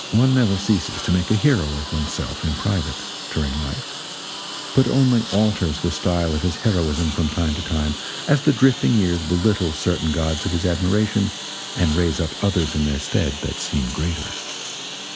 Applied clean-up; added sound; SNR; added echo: none; Engine; 10 dB; none.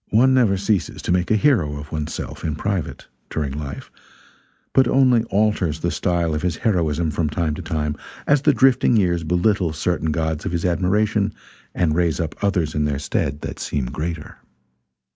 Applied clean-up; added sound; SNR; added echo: none; none; none; none.